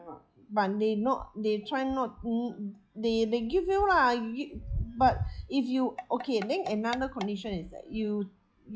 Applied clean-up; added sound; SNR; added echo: classical method log-MMSE.